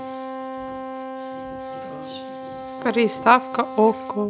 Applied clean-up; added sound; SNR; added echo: none; Wind instrument, woodwind instrument; 9 dB; none.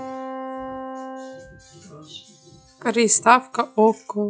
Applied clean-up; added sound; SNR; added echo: classical method log-MMSE.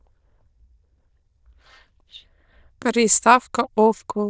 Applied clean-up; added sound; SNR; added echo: neural diffusion model UNIVERSE++.